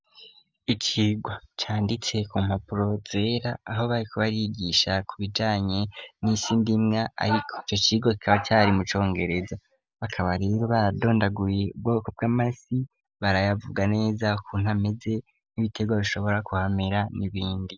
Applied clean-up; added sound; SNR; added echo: none; none; none; none.